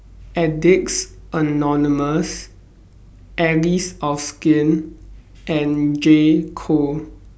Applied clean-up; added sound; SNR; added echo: none; none; none; none.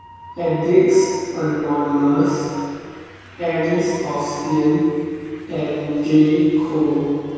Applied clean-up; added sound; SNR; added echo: none; Train; 20 dB; reverberation time 2.2 s.